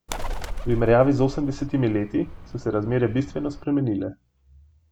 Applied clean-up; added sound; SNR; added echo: none; Bird; 8 dB; none.